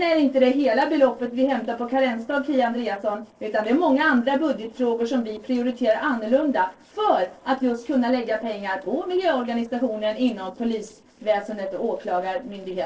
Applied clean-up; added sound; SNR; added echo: neural separator model SepFormer DNS4.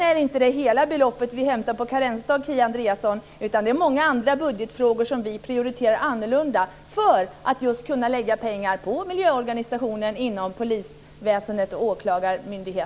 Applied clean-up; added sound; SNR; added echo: none; none; none; none.